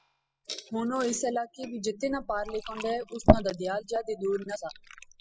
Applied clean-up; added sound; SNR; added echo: classical method spectral subtraction.